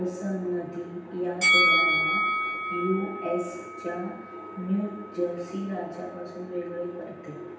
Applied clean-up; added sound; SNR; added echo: none; Bell; -2 dB; reverberation time 0.9 s.